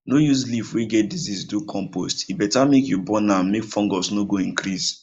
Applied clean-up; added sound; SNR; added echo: neural mask model Resemble Enhance denoiser.